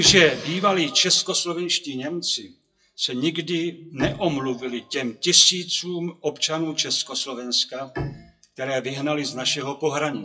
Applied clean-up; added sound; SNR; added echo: classical method WPE with log-MMSE.